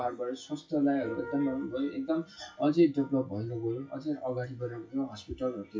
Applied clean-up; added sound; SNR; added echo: classical method WPE with log-MMSE.